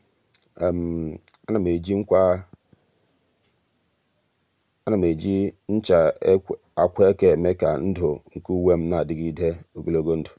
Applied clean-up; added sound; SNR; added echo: none; none; none; none.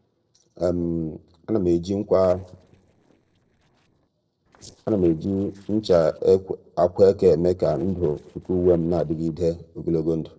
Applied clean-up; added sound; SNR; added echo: neural separator model SepFormer DNS4.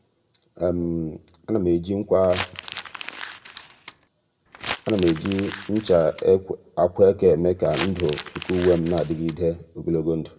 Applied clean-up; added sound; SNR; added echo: none; Crumpling, crinkling; 11 dB; reverberation time 0.4 s.